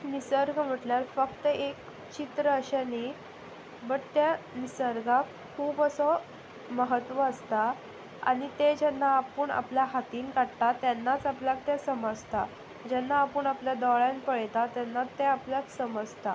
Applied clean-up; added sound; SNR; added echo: none; none; none; none.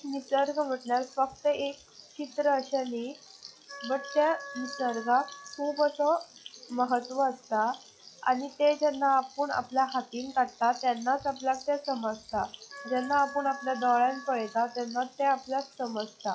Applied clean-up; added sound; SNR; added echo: classical method log-MMSE.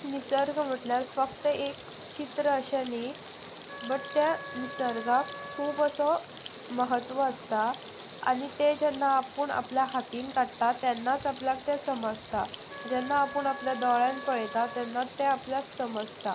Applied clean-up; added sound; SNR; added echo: none; Frying (food) + Wind instrument, woodwind instrument; 9 dB; none.